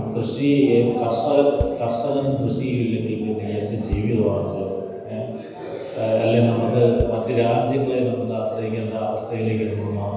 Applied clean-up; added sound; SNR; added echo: none; Bass drum; 13 dB; reverberation time 1.1 s.